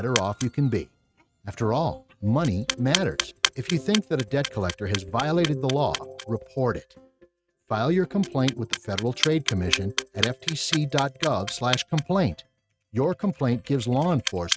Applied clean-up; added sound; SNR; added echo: neural mask model RNNoise.